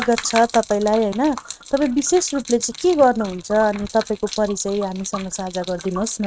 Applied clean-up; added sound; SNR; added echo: neural mask model RNNoise.